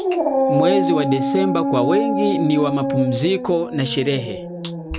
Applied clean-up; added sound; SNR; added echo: none; Dog; 1 dB; none.